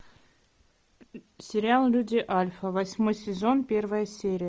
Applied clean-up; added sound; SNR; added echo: none; none; none; none.